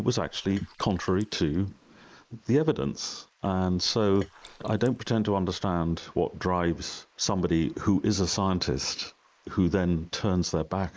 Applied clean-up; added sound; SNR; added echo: neural mask model Resemble Enhance denoiser.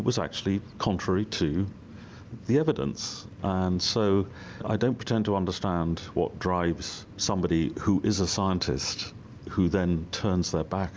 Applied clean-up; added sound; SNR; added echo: none; none; none; none.